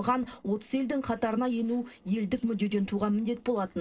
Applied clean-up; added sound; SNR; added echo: neural separator model SepFormer DNS4.